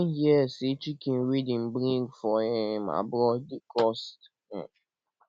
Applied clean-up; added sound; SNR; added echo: none; none; none; none.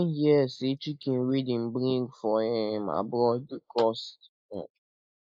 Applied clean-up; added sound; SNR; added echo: neural mask model Resemble Enhance denoiser.